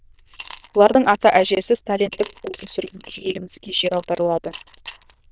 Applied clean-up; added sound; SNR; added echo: neural diffusion model UNIVERSE++.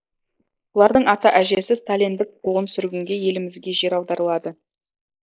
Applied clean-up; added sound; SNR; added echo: neural mask model Resemble Enhance denoiser.